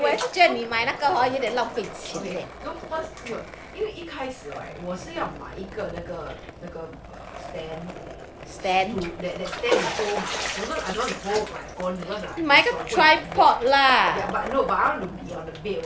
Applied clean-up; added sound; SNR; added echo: none; Bathtub (filling or washing) + Skateboard; 10 dB; none.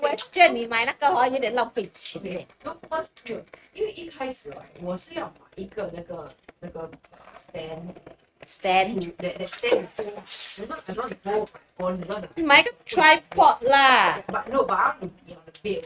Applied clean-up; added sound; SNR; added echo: neural mask model RNNoise.